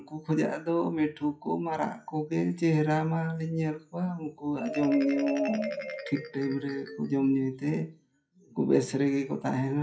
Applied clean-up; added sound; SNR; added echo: classical method WPE with log-MMSE.